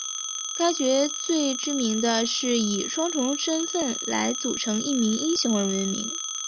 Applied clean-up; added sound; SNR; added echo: none; Telephone; 6 dB; none.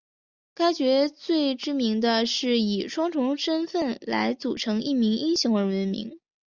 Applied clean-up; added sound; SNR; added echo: none; none; none; none.